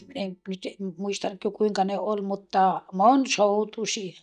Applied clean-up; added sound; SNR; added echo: neural mask model DeepFilterNet 3.